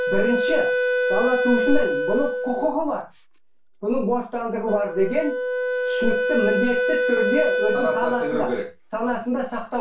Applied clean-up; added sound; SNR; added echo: none; Wind instrument, woodwind instrument; 0 dB; reverberation time 0.2 s.